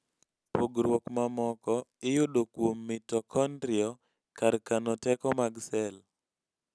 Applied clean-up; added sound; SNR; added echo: none; none; none; none.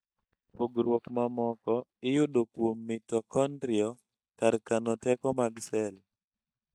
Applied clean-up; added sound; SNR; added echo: neural mask model DeepFilterNet 3.